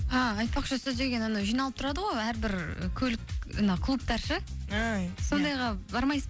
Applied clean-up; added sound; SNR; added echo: none; none; none; none.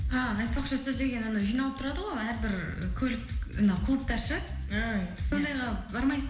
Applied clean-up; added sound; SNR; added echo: none; none; none; reverberation time 0.9 s.